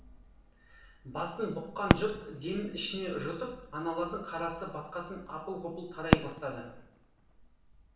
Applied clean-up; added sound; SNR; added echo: none; Fireworks; -1 dB; reverberation time 0.7 s.